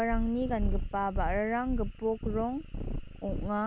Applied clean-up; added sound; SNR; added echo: none; Purr; 2 dB; none.